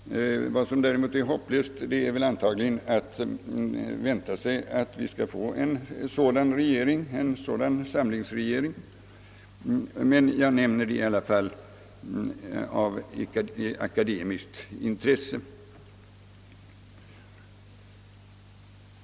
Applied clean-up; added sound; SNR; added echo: none; none; none; none.